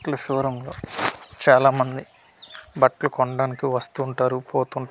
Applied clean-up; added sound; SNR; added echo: none; none; none; none.